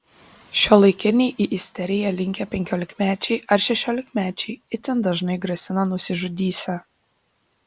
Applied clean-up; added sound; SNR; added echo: none; none; none; none.